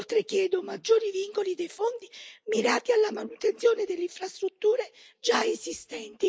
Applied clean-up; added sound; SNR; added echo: neural mask model Resemble Enhance denoiser.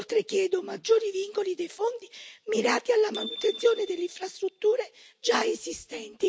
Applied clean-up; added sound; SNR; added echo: none; Bicycle bell; 16 dB; none.